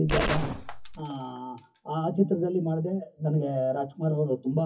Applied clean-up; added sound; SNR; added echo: classical method WPE with log-MMSE.